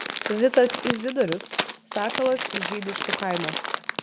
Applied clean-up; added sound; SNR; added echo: none; Crumpling, crinkling; 3 dB; none.